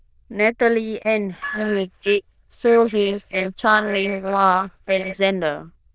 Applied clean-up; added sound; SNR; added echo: neural diffusion model UNIVERSE++.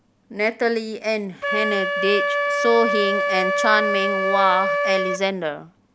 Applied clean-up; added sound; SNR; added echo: none; Wind instrument, woodwind instrument; 0 dB; none.